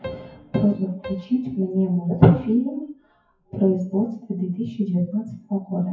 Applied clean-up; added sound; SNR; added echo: classical method WPE with log-MMSE.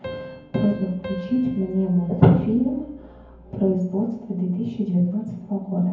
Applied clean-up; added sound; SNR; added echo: none; Piano; 18 dB; reverberation time 0.9 s.